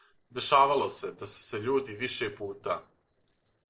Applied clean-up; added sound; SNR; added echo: neural separator model SepFormer DNS4.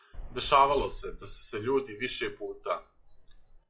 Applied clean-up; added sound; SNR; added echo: classical method log-MMSE.